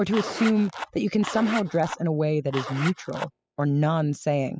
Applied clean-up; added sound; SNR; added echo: classical method spectral subtraction.